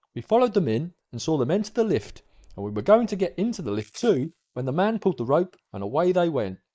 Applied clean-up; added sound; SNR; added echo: neural mask model Resemble Enhance denoiser.